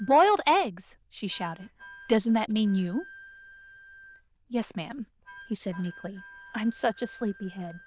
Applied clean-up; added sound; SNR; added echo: neural diffusion model UNIVERSE++.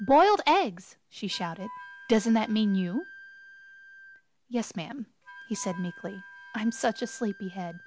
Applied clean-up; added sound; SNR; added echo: none; Wind instrument, woodwind instrument; 20 dB; none.